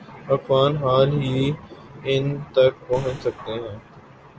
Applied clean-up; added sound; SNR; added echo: none; Boom; 17 dB; none.